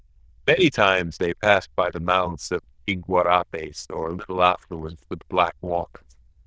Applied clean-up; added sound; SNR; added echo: neural diffusion model UNIVERSE++.